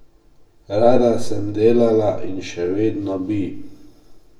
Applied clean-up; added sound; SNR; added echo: none; none; none; reverberation time 0.2 s.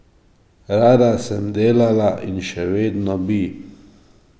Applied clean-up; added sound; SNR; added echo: none; none; none; none.